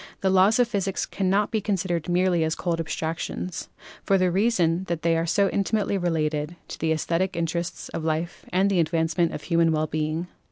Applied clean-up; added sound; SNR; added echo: none; none; none; none.